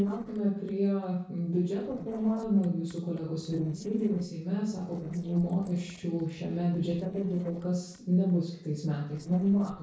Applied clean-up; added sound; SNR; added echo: neural separator model SepFormer DNS4.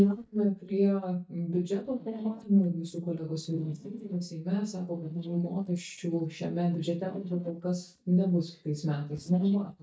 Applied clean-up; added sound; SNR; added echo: neural mask model DeepFilterNet 3.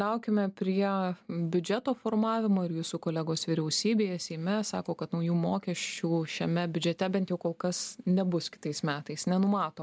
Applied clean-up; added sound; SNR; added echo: none; none; none; none.